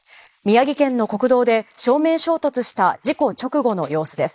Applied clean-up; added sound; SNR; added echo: neural mask model Resemble Enhance denoiser.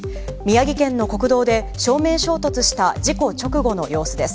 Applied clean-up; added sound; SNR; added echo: none; none; none; none.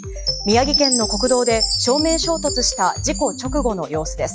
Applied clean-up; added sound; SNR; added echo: classical method log-MMSE.